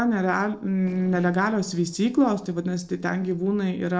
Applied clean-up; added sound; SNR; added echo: neural separator model SepFormer DNS4.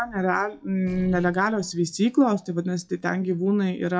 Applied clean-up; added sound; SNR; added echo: classical method WPE with log-MMSE.